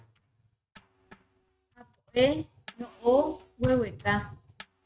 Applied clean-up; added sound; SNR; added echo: neural mask model RNNoise.